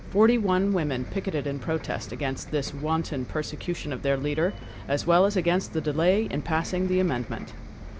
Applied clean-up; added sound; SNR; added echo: none; Bus; 12 dB; none.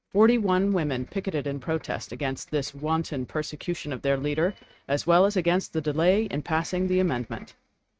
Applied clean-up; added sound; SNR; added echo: neural mask model RNNoise.